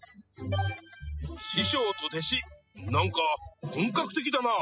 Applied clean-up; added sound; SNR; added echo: classical method spectral subtraction.